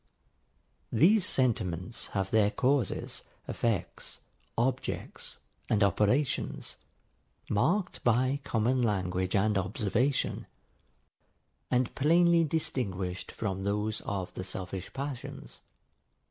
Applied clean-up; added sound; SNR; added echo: none; none; none; none.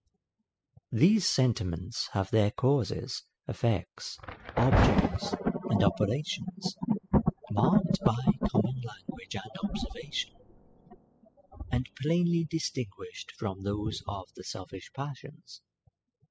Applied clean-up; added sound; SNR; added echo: classical method spectral subtraction.